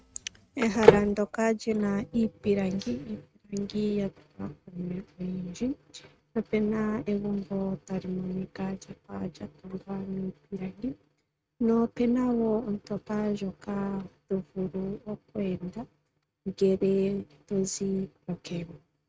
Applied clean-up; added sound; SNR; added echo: neural mask model RNNoise.